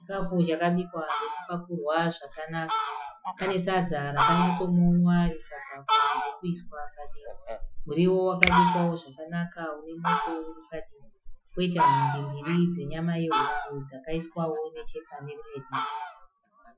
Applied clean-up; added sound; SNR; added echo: classical method Wiener filter.